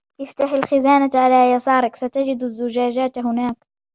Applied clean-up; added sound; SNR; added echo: none; none; none; none.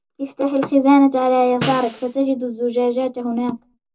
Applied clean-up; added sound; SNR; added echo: none; Snare drum; 13 dB; reverberation time 0.2 s.